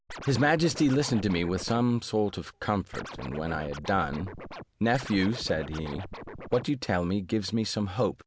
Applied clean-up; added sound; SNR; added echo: none; Scratching (performance technique); 13 dB; none.